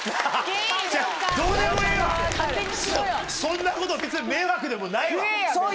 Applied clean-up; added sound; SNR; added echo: none; none; none; none.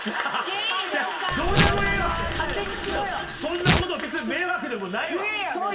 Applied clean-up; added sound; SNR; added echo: none; Tearing; 3 dB; reverberation time 0.7 s.